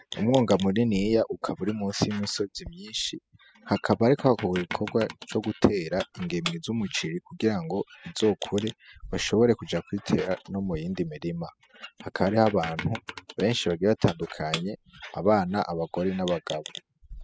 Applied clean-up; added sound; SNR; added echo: classical method spectral subtraction.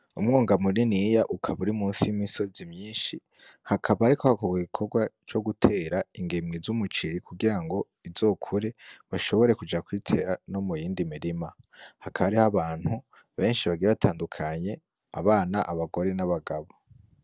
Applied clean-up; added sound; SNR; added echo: none; none; none; none.